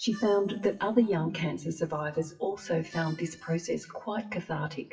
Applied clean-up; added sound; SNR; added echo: classical method WPE with log-MMSE.